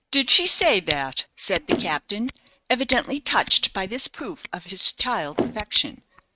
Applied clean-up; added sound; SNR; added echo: neural mask model RNNoise.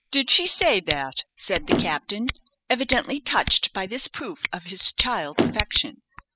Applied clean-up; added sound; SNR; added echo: classical method spectral subtraction.